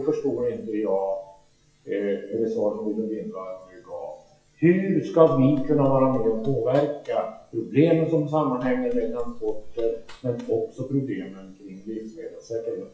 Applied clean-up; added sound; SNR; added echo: classical method WPE with log-MMSE.